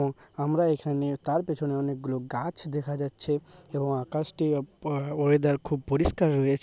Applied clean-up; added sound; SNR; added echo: none; none; none; none.